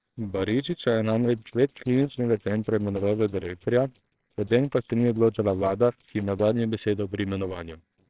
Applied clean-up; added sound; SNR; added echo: neural separator model SepFormer WHAMR!.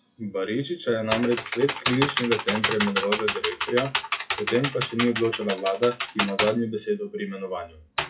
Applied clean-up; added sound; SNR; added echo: classical method WPE with log-MMSE.